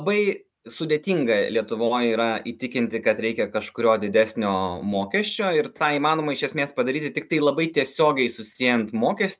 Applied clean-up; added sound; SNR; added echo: none; none; none; none.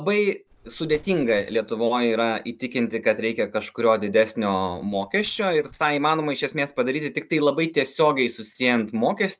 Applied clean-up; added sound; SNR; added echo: neural mask model DeepFilterNet 3.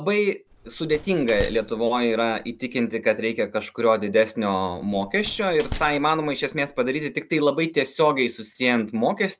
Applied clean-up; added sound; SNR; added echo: none; Slam; 15 dB; none.